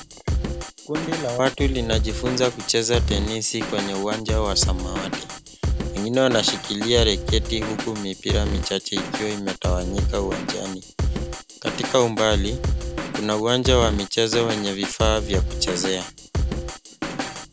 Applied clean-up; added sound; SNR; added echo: none; Drum kit; 2 dB; none.